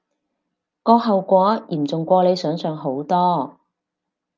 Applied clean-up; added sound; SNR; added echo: none; none; none; none.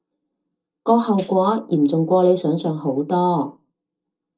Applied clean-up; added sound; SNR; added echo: neural separator model SepFormer DNS4.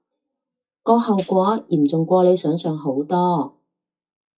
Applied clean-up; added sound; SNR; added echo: classical method WPE with log-MMSE.